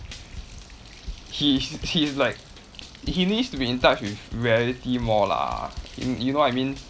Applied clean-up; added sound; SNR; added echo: none; Drum kit + Bird; 14 dB; none.